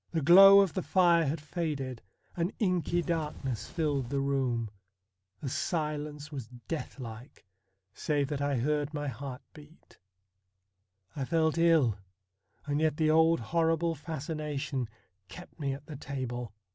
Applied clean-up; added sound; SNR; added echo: none; Wind; 12 dB; none.